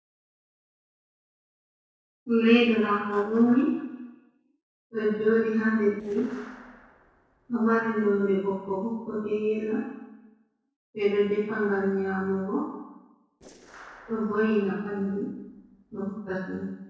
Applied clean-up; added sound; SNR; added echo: neural separator model SepFormer DNS4.